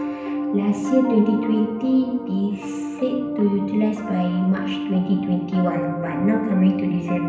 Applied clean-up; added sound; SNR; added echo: none; Piano; 6 dB; reverberation time 0.8 s.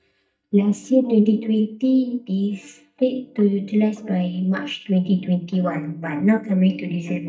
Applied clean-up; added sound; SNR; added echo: neural mask model DeepFilterNet 3.